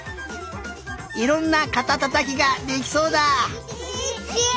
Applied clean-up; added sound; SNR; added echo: none; none; none; none.